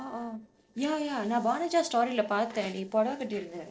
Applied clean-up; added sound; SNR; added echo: neural separator model SepFormer DNS4.